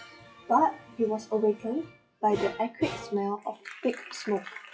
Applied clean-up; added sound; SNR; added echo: classical method WPE with log-MMSE.